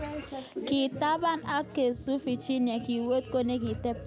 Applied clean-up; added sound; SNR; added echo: none; none; none; none.